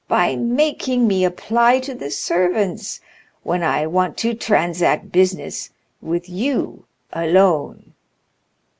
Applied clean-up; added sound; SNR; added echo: none; none; none; none.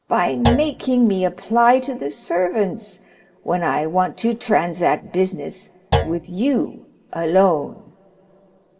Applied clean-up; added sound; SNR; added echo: none; Thump, thud; 6 dB; reverberation time 0.3 s.